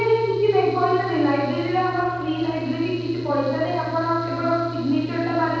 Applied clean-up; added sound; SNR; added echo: none; Mechanical fan; 12 dB; reverberation time 1.2 s.